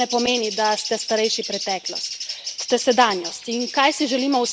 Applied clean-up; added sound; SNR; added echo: none; Bird; 8 dB; none.